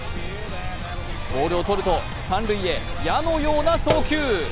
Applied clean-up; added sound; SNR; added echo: none; Sink (filling or washing); 3 dB; none.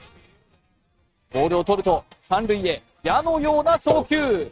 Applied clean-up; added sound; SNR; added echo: neural mask model RNNoise.